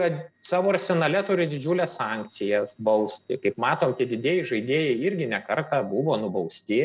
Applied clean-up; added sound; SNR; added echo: neural separator model SepFormer DNS4.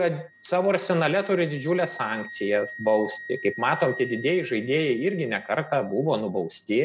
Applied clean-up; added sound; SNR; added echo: none; Wind instrument, woodwind instrument; 16 dB; none.